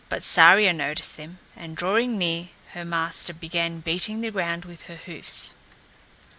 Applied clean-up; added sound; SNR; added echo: none; none; none; none.